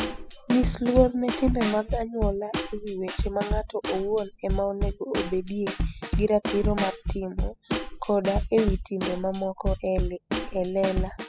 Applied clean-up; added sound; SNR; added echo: classical method spectral subtraction.